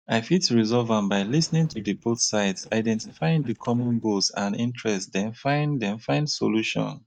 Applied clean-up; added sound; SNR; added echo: neural mask model DeepFilterNet 3.